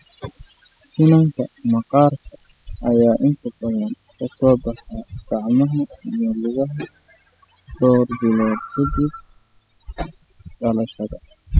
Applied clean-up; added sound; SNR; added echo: classical method spectral subtraction.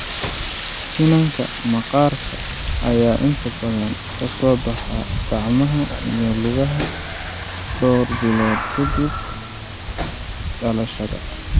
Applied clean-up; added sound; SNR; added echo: none; Rain + Animal; 5 dB; none.